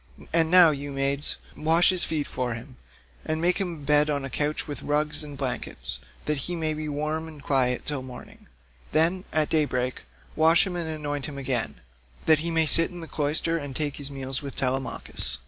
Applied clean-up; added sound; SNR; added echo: none; none; none; none.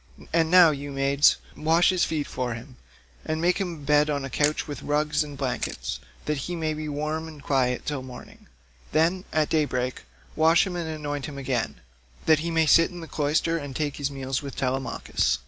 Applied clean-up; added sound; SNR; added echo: none; Camera; 12 dB; none.